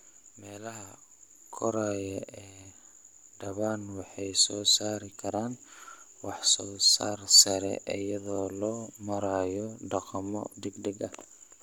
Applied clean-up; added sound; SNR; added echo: none; none; none; none.